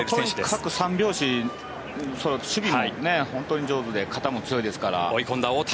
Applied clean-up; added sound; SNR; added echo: none; none; none; none.